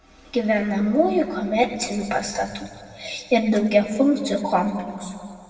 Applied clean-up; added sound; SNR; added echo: none; none; none; reverberation time 1.8 s.